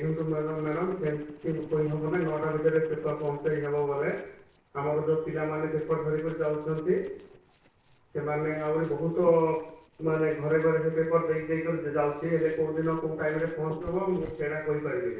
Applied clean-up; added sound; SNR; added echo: neural separator model SepFormer DNS4.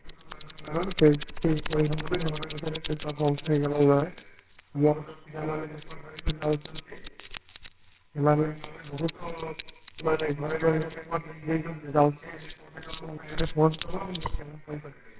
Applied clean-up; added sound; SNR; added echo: neural separator model SepFormer WHAMR!.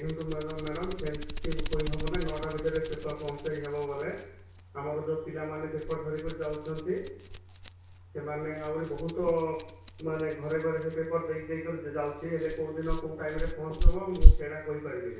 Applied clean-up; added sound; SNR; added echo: none; Rattle; -4 dB; reverberation time 0.6 s.